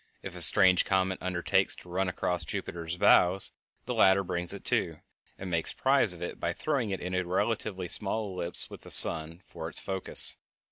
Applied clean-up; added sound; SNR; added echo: none; none; none; none.